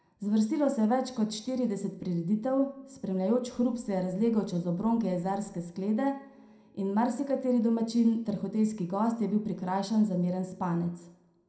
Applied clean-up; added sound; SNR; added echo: none; none; none; reverberation time 0.4 s.